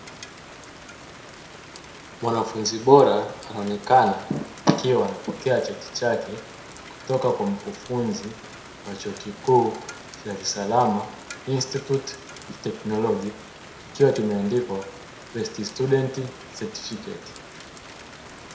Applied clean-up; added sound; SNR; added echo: none; Rain; 17 dB; reverberation time 0.5 s.